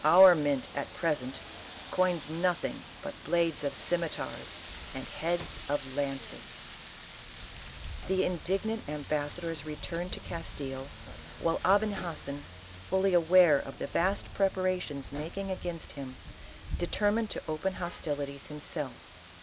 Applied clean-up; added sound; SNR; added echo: none; Rain; 12 dB; none.